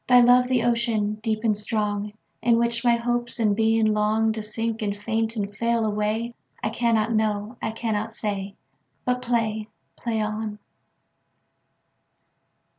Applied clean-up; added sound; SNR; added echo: none; none; none; none.